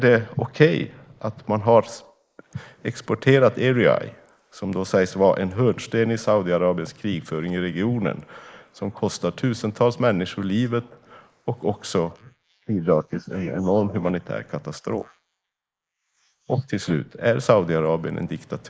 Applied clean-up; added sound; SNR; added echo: neural mask model Resemble Enhance denoiser.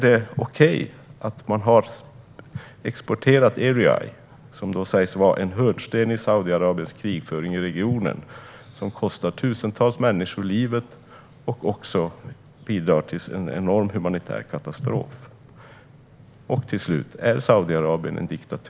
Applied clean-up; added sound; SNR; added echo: none; none; none; none.